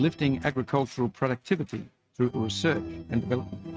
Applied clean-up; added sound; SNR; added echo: neural mask model RNNoise.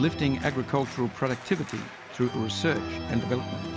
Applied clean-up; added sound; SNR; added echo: none; Organ; 8 dB; none.